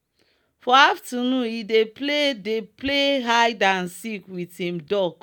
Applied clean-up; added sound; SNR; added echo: none; none; none; none.